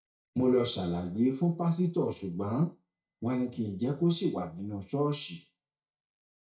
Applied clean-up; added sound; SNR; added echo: neural mask model DeepFilterNet 3.